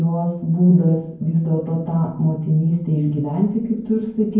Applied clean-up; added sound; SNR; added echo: none; none; none; reverberation time 0.9 s.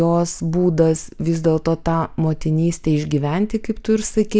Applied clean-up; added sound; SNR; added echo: none; none; none; none.